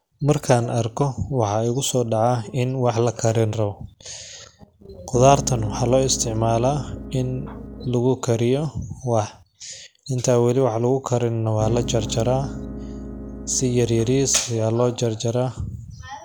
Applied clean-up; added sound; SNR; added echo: none; Piano; 9 dB; none.